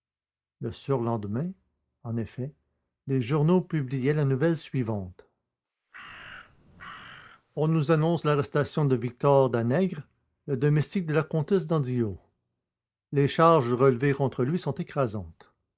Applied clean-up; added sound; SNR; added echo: neural mask model Resemble Enhance denoiser.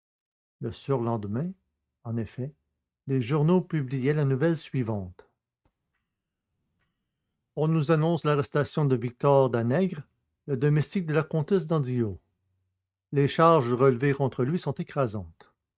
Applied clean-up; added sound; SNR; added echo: neural mask model RNNoise.